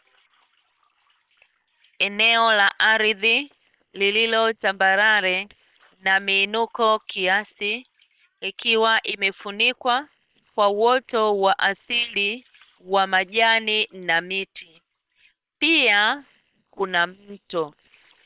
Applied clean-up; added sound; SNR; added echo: neural separator model SepFormer WHAM!.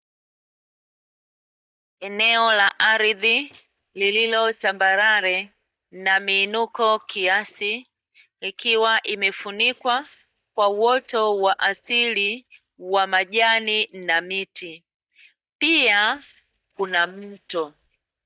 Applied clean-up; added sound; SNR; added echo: neural mask model DeepFilterNet 3.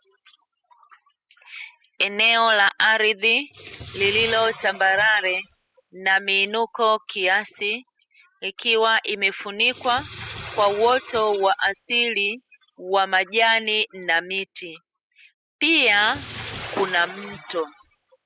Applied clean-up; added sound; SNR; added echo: classical method spectral subtraction.